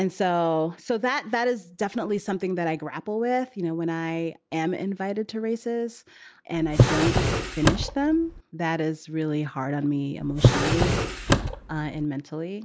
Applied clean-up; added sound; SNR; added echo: none; Drawer open or close; -4 dB; none.